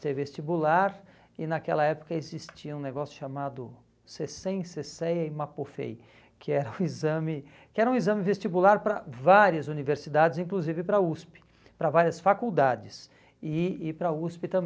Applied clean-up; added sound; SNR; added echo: none; none; none; none.